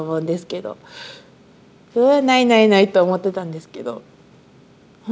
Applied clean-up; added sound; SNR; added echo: none; none; none; none.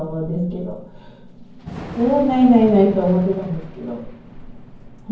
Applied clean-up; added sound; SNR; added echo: none; Thunder / Rain; 16 dB; reverberation time 0.9 s.